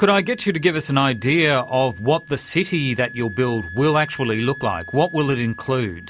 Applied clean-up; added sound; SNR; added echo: none; Wind instrument, woodwind instrument; 18 dB; none.